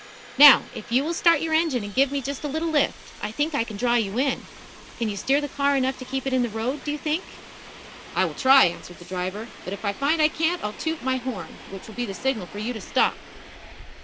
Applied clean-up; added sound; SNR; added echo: none; Subway, metro, underground; 17 dB; none.